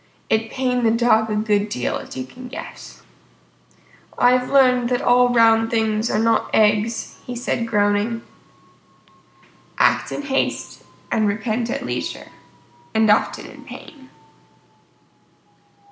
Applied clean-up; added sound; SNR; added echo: none; none; none; none.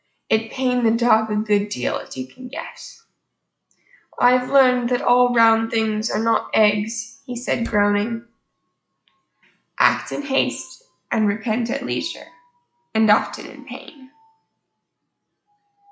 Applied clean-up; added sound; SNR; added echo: classical method log-MMSE.